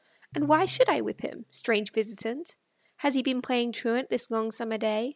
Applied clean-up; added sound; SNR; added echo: none; Piano; 19 dB; none.